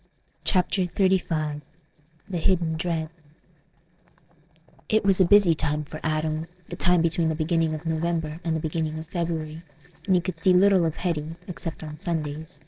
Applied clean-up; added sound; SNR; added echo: neural separator model SepFormer DNS4.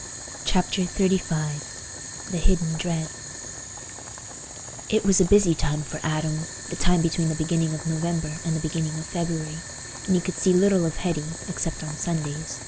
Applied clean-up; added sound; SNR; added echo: none; Boiling; 11 dB; none.